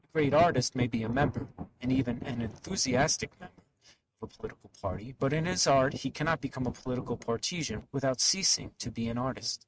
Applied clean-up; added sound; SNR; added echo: neural mask model RNNoise.